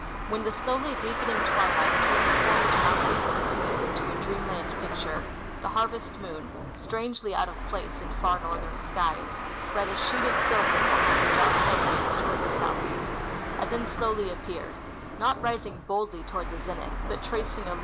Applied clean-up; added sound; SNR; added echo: none; Car; -4 dB; none.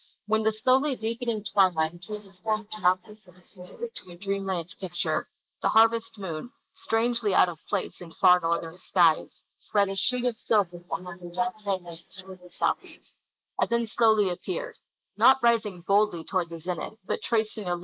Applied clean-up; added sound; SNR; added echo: neural mask model Resemble Enhance denoiser.